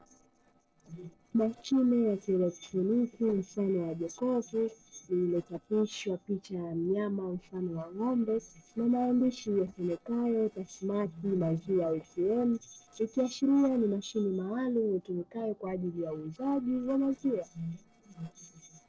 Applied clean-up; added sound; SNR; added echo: neural separator model SepFormer DNS4.